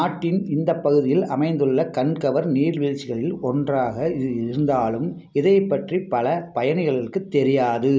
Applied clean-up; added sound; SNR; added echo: none; none; none; none.